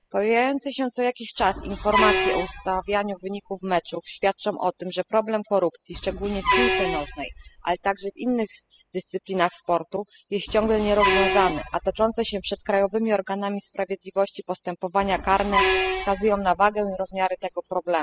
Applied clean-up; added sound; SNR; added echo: classical method spectral subtraction.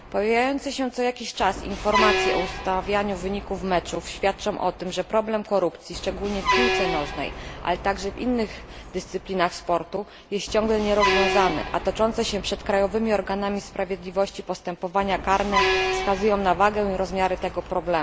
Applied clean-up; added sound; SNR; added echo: none; Truck; 5 dB; none.